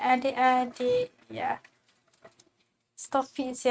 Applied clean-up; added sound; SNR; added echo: neural mask model RNNoise.